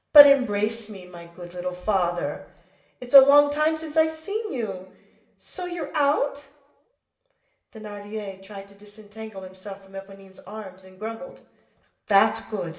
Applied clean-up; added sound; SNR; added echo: none; none; none; reverberation time 0.8 s.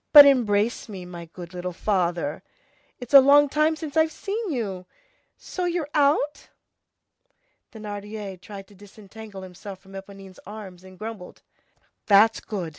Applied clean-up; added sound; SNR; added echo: none; none; none; none.